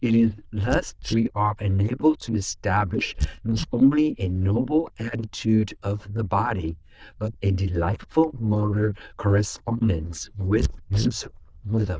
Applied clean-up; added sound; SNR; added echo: neural diffusion model UNIVERSE++.